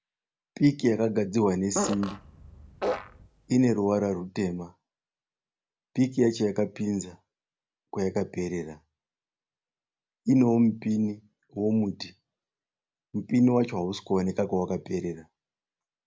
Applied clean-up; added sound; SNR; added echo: none; Fart; 5 dB; none.